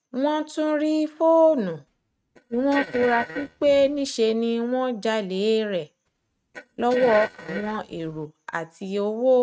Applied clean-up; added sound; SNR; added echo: neural mask model RNNoise.